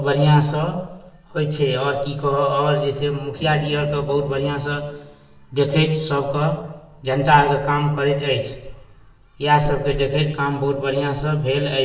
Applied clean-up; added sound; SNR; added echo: neural separator model SepFormer DNS4.